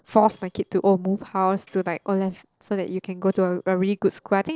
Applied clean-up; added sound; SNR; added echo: neural separator model SepFormer DNS4.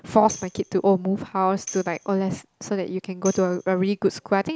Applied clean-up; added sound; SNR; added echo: none; Tambourine; 19 dB; none.